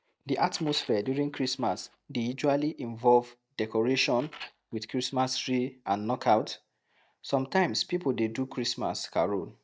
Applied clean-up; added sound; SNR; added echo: neural mask model DeepFilterNet 3.